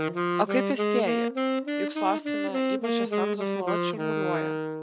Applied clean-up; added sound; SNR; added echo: none; Wind instrument, woodwind instrument; -4 dB; none.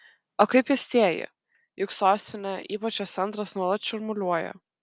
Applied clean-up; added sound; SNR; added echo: none; none; none; none.